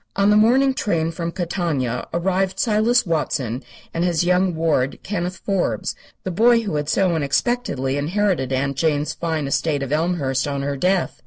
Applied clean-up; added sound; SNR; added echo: none; none; none; none.